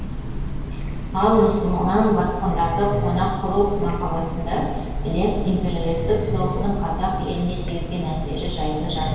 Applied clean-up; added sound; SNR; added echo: none; Train; 3 dB; reverberation time 1.2 s.